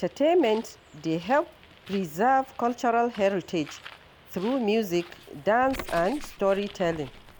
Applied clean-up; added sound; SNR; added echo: none; Bird; 19 dB; none.